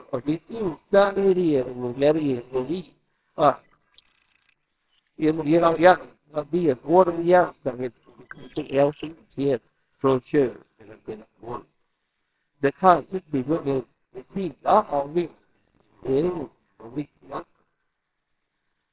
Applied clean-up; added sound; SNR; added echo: neural separator model SepFormer WHAMR!.